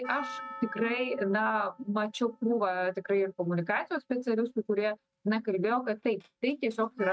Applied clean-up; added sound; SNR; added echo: neural mask model RNNoise.